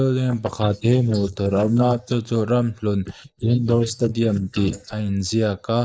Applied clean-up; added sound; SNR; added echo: neural mask model Resemble Enhance denoiser.